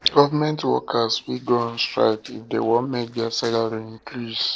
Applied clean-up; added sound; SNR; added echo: neural separator model SepFormer DNS4.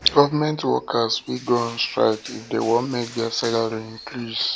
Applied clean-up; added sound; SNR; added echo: none; Crushing; 20 dB; none.